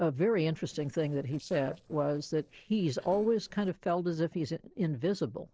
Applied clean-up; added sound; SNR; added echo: neural separator model SepFormer DNS4.